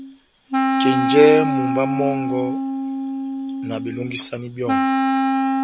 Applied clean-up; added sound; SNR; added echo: none; Wind instrument, woodwind instrument; -1 dB; none.